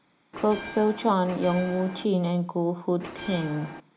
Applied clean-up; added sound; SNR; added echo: none; Bell; 13 dB; reverberation time 0.4 s.